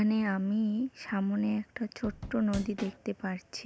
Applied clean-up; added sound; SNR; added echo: none; Drum / Drum kit; 11 dB; none.